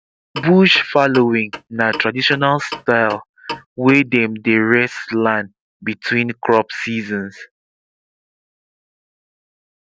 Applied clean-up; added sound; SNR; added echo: none; Clock; 14 dB; none.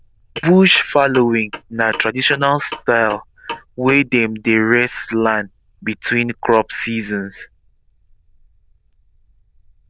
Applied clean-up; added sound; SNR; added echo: neural diffusion model UNIVERSE++.